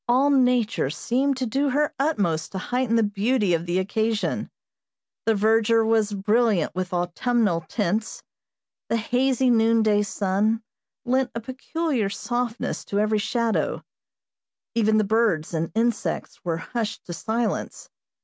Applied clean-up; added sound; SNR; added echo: none; none; none; none.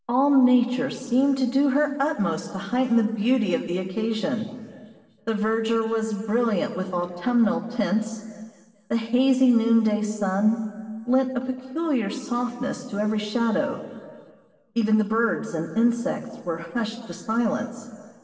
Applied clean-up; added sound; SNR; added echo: none; none; none; reverberation time 2.0 s.